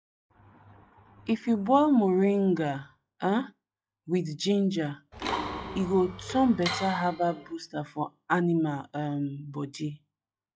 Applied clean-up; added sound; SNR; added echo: classical method log-MMSE.